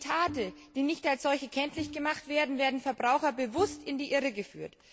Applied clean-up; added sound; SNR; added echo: none; Bowed string instrument; 16 dB; none.